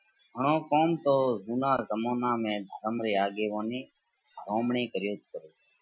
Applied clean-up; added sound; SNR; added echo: classical method Wiener filter.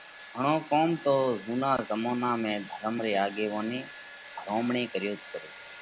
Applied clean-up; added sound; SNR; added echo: none; Domestic sounds, home sounds + Cutlery, silverware; 17 dB; none.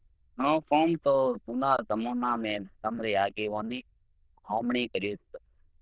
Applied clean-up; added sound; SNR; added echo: neural diffusion model UNIVERSE++.